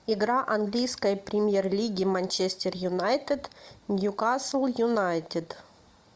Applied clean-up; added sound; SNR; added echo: none; none; none; none.